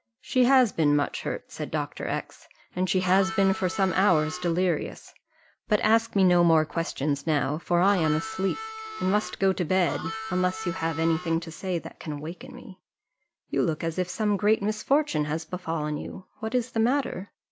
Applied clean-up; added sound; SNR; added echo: none; Harmonica; 11 dB; none.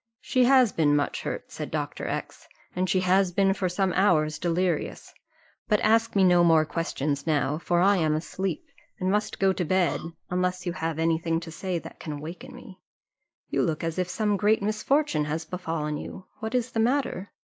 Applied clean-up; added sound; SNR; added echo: neural mask model Resemble Enhance denoiser.